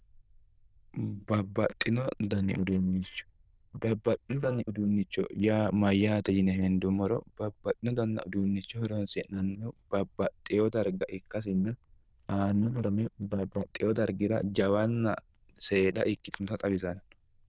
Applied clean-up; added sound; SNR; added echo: neural diffusion model UNIVERSE++.